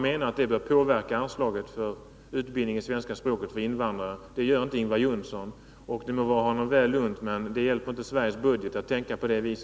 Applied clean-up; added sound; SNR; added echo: none; none; none; none.